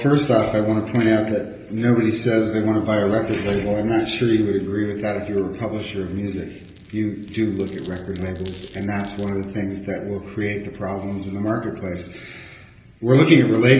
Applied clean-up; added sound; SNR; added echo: none; Glass; 20 dB; reverberation time 1.4 s.